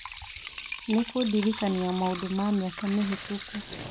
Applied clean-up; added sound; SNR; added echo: none; Coin (dropping) + Liquid; 11 dB; none.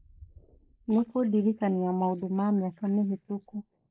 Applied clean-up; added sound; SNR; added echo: neural mask model Resemble Enhance denoiser.